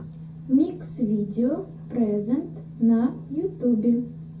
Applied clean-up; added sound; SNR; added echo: none; none; none; reverberation time 0.3 s.